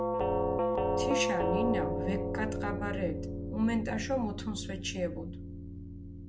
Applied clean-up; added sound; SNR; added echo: none; Doorbell; -3 dB; none.